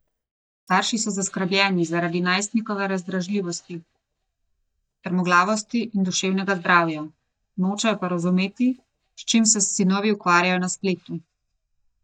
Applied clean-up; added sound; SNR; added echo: neural mask model DeepFilterNet 3.